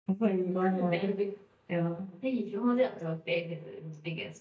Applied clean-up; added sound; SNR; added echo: neural mask model DeepFilterNet 3.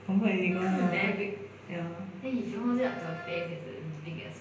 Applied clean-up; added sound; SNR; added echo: none; Wind instrument, woodwind instrument; 15 dB; reverberation time 0.8 s.